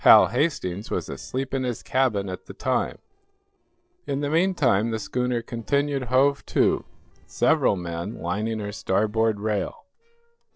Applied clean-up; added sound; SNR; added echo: neural separator model SepFormer DNS4.